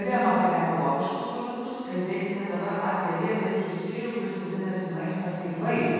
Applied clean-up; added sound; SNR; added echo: none; none; none; reverberation time 2.2 s.